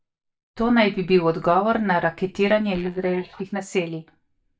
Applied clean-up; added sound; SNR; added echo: neural mask model DeepFilterNet 3.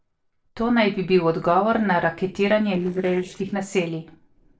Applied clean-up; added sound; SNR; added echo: neural separator model SepFormer DNS4.